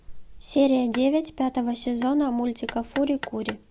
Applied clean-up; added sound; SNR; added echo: none; Hammer; 18 dB; none.